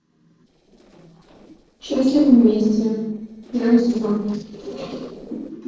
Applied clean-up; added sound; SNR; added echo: neural separator model SepFormer DNS4.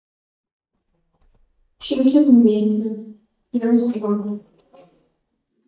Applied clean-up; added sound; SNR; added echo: neural mask model DeepFilterNet 3.